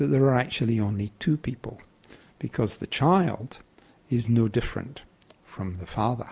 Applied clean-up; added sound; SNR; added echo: none; none; none; none.